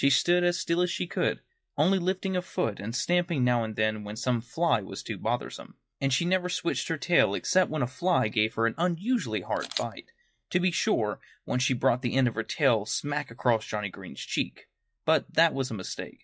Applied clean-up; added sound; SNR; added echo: classical method log-MMSE.